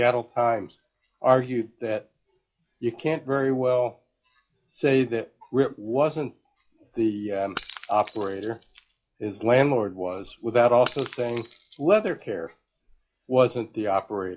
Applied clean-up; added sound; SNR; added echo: classical method log-MMSE.